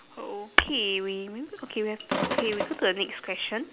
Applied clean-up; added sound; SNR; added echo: none; Tap / Hammer + Sink (filling or washing); -1 dB; none.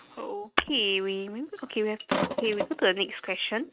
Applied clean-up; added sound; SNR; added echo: neural mask model RNNoise.